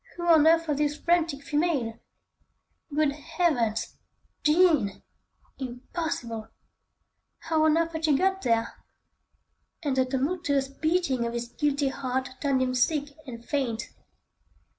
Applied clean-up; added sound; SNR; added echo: none; none; none; none.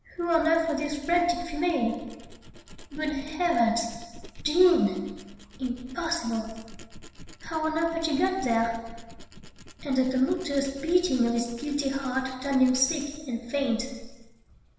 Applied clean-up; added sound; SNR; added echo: none; Tools; 16 dB; reverberation time 1.1 s.